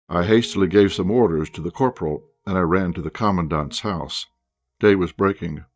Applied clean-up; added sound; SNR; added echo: neural mask model DeepFilterNet 3.